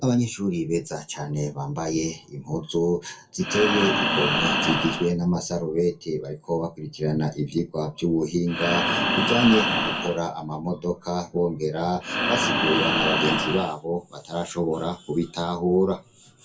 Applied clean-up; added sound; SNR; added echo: none; Breathing; -2 dB; reverberation time 0.2 s.